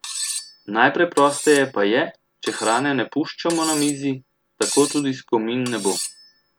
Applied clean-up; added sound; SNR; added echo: none; Cutlery, silverware; 11 dB; none.